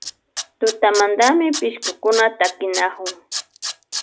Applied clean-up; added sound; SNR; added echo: none; Tools; 10 dB; none.